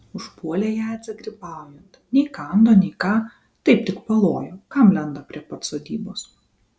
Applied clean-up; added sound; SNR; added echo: none; none; none; none.